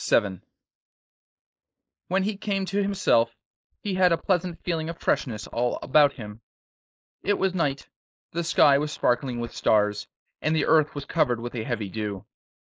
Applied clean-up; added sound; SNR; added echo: neural mask model Resemble Enhance denoiser.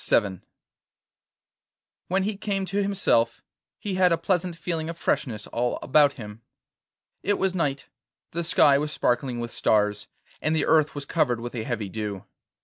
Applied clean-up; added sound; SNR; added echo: none; none; none; none.